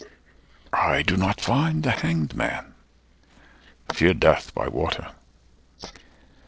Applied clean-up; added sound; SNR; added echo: neural separator model SepFormer DNS4.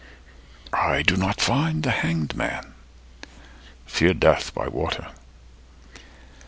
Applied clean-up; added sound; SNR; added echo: none; none; none; none.